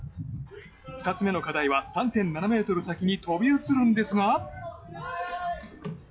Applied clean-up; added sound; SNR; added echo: classical method log-MMSE.